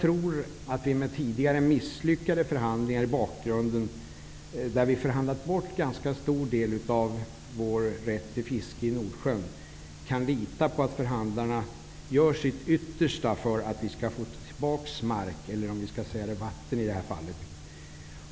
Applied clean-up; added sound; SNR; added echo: none; none; none; none.